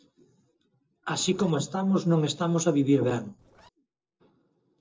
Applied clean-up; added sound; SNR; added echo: neural separator model SepFormer DNS4.